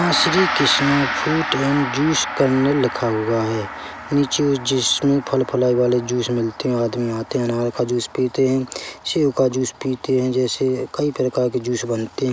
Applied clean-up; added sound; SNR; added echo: none; Gong; 9 dB; none.